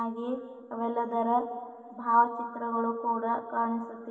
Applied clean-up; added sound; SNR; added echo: none; none; none; reverberation time 2.1 s.